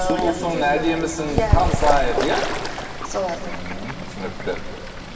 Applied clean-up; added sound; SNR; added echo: none; Bird / Fowl; 1 dB; reverberation time 2.3 s.